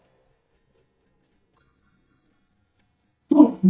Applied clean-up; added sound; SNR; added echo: neural mask model DeepFilterNet 3.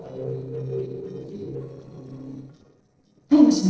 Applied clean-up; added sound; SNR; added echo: neural separator model SepFormer DNS4.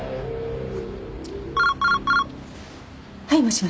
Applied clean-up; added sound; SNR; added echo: none; none; none; none.